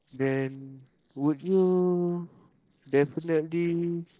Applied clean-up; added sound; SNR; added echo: neural separator model SepFormer DNS4.